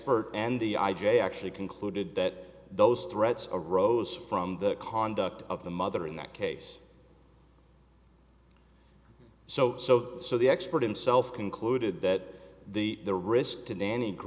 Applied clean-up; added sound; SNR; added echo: none; none; none; none.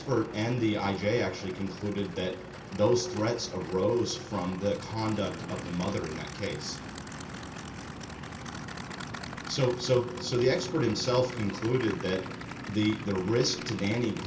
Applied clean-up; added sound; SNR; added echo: none; Idling / Aircraft; 10 dB; reverberation time 0.3 s.